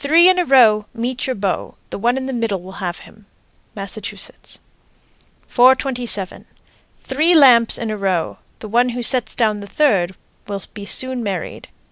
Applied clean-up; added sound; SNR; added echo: none; none; none; none.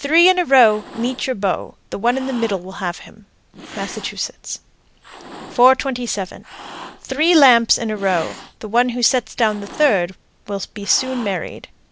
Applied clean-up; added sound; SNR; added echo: none; Cat; 19 dB; none.